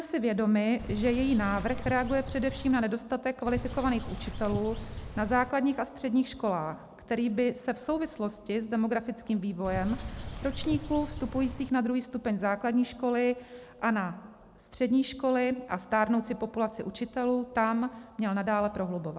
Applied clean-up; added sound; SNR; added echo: none; Bird; 8 dB; none.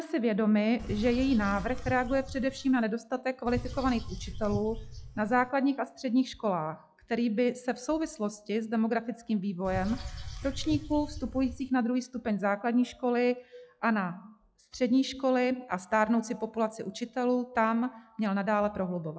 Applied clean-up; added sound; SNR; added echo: classical method log-MMSE.